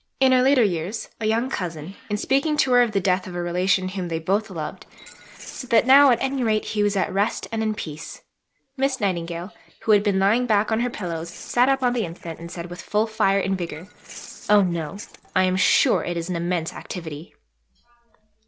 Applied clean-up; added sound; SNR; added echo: neural separator model SepFormer DNS4.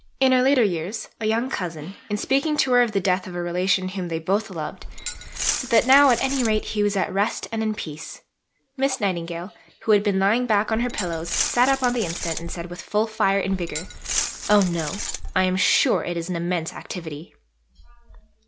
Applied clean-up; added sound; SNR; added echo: none; Glass; 7 dB; none.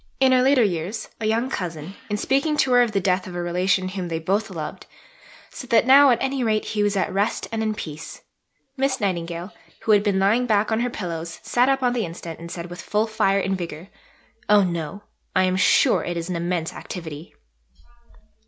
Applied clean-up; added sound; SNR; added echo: none; none; none; none.